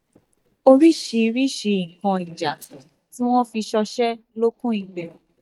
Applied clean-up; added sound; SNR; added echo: neural mask model DeepFilterNet 3.